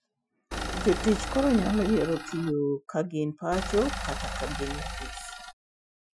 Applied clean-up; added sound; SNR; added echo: classical method Wiener filter.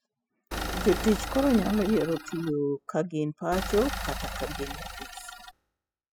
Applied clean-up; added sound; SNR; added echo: classical method spectral subtraction.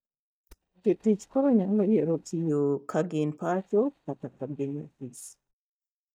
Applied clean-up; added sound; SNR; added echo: neural mask model DeepFilterNet 3.